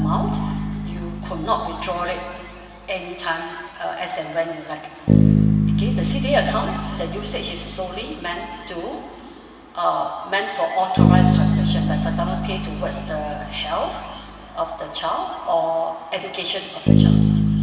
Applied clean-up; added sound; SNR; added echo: none; Bass guitar; -4 dB; reverberation time 2.9 s.